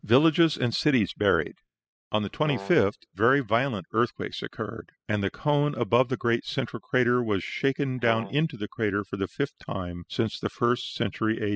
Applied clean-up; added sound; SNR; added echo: classical method spectral subtraction.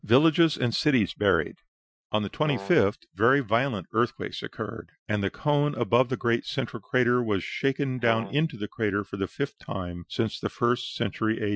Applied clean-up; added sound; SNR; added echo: classical method Wiener filter.